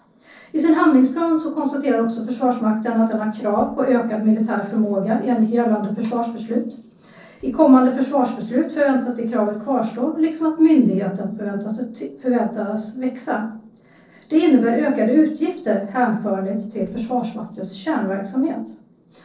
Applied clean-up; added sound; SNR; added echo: neural separator model SepFormer DNS4.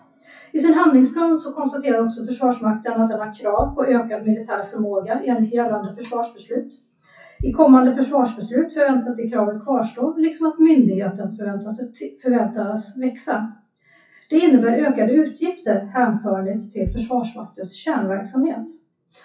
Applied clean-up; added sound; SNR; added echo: classical method WPE with log-MMSE.